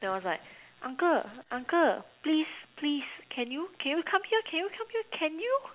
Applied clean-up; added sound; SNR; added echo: none; none; none; none.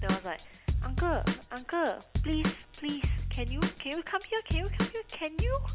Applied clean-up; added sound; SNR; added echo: none; Drum / Drum kit; -3 dB; none.